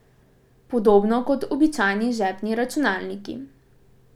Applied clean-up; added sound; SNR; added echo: none; none; none; none.